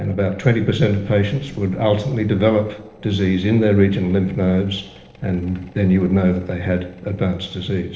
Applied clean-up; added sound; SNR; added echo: neural separator model SepFormer DNS4.